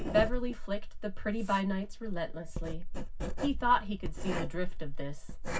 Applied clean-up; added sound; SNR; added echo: none; Writing; -1 dB; reverberation time 0.4 s.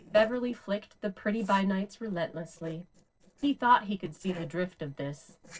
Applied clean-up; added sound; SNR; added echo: neural separator model SepFormer DNS4.